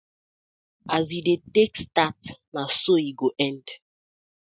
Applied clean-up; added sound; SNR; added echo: none; none; none; none.